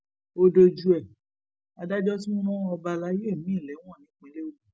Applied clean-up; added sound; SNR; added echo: none; none; none; none.